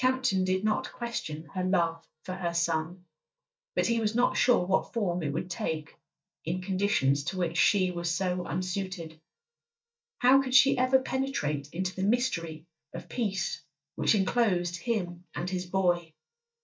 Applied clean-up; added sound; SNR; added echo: neural mask model DeepFilterNet 3.